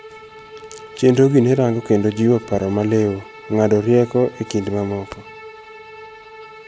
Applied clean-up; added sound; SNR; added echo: none; Bowed string instrument; 19 dB; none.